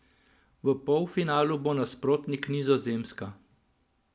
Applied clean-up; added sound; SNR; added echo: none; none; none; none.